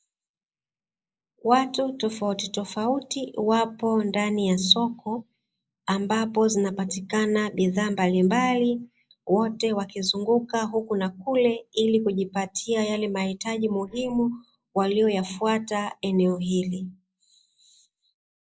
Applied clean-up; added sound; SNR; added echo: neural mask model Resemble Enhance denoiser.